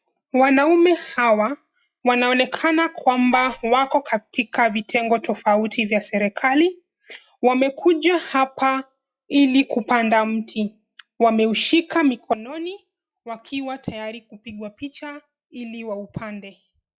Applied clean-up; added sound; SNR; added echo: classical method log-MMSE.